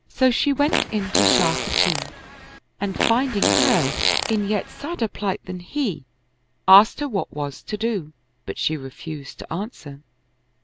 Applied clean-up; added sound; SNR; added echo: none; Fart; 0 dB; none.